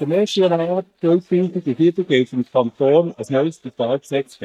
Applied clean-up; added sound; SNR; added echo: neural mask model DeepFilterNet 3.